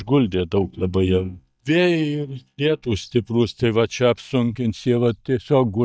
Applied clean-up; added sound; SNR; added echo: neural mask model DeepFilterNet 3.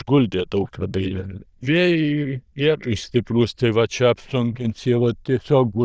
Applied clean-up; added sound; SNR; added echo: neural diffusion model UNIVERSE++.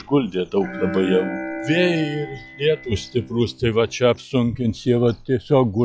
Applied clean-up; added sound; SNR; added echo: classical method log-MMSE.